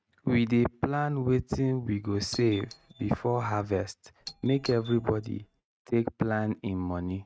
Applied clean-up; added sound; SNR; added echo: neural mask model RNNoise.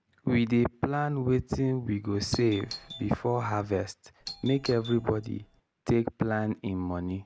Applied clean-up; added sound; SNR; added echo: none; Doorbell; 15 dB; none.